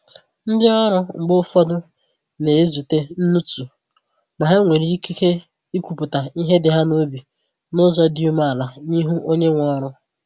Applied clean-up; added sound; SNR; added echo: none; none; none; none.